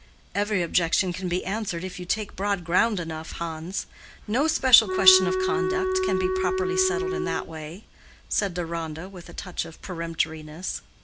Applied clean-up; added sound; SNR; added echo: none; Wind instrument, woodwind instrument; 0 dB; none.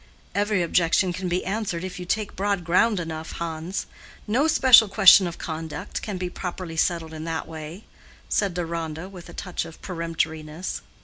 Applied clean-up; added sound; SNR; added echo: none; none; none; none.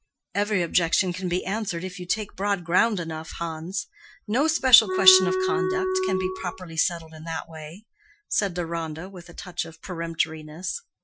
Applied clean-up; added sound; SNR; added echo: classical method Wiener filter.